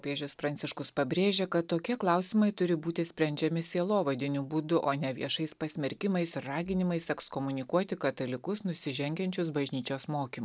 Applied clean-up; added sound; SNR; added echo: none; none; none; none.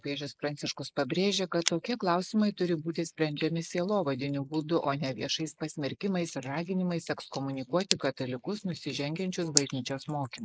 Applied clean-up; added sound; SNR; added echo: neural mask model Resemble Enhance denoiser.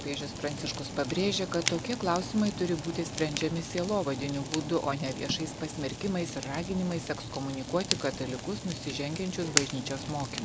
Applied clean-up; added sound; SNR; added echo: none; Fire; 5 dB; none.